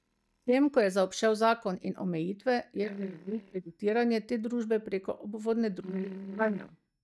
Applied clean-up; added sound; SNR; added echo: neural mask model DeepFilterNet 3.